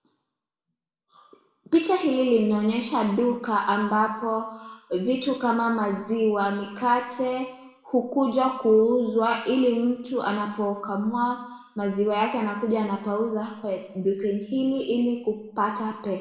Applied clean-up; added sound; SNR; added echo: none; none; none; reverberation time 0.9 s.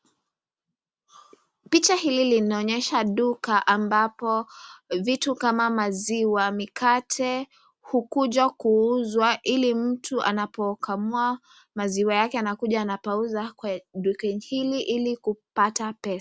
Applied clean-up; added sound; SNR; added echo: none; none; none; none.